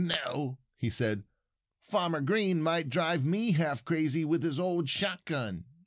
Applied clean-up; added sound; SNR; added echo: none; none; none; none.